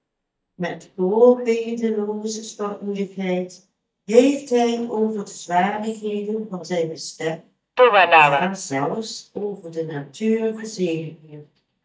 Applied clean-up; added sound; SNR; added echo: neural mask model DeepFilterNet 3.